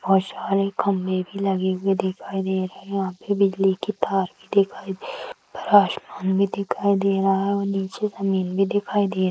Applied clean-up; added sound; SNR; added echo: neural mask model Resemble Enhance denoiser.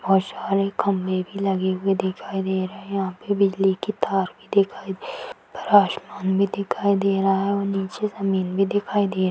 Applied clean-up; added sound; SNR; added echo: none; none; none; none.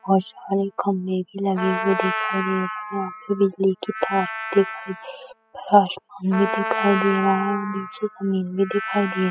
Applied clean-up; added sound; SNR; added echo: classical method spectral subtraction.